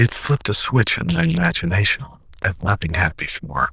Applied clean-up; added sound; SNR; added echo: neural diffusion model UNIVERSE++.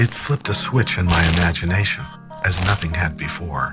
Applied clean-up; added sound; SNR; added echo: none; Crumpling, crinkling; 12 dB; none.